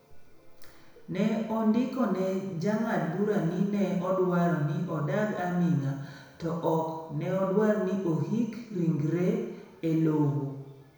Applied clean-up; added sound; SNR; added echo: none; none; none; reverberation time 1.0 s.